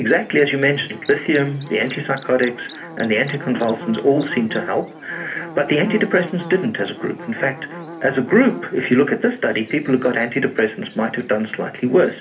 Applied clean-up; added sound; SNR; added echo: none; Buzz / Bird; 16 dB; reverberation time 0.3 s.